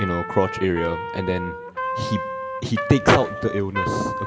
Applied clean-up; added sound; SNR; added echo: none; Trumpet; 6 dB; reverberation time 1.9 s.